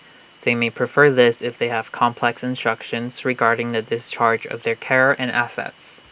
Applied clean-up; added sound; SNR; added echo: none; none; none; none.